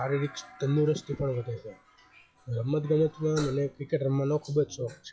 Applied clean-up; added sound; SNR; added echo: classical method log-MMSE.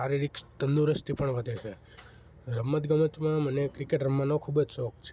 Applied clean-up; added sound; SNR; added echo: none; none; none; none.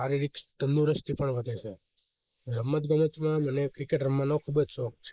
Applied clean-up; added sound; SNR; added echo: neural mask model Resemble Enhance denoiser.